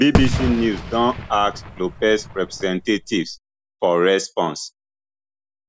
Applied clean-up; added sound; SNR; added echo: none; Fireworks; 4 dB; none.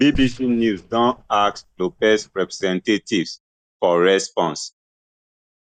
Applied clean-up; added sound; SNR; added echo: neural mask model DeepFilterNet 3.